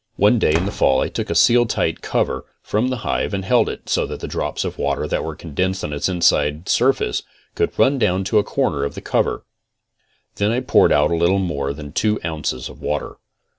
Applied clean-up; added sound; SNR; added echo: none; Slam; 15 dB; none.